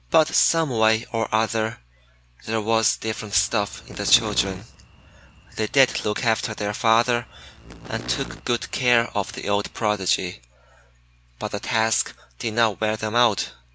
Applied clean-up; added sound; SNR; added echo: none; Insect; 16 dB; none.